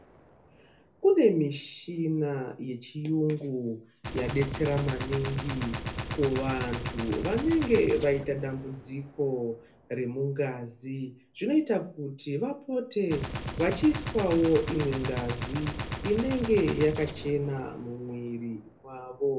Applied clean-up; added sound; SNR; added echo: none; Gunshot, gunfire; 9 dB; reverberation time 0.3 s.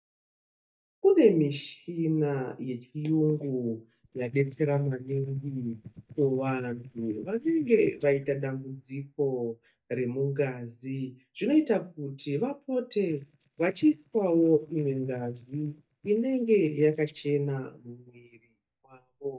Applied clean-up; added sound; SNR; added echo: neural mask model DeepFilterNet 3.